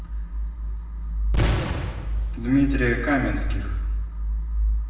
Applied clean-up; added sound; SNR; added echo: none; Boom; 4 dB; reverberation time 1.1 s.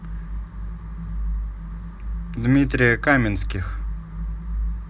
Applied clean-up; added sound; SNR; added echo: none; none; none; none.